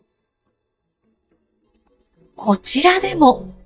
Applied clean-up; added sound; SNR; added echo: neural mask model DeepFilterNet 3.